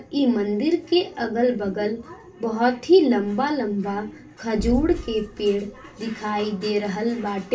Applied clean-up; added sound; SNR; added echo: none; Boom; 12 dB; reverberation time 0.2 s.